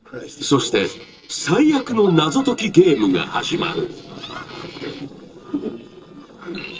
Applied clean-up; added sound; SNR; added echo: neural separator model SepFormer DNS4.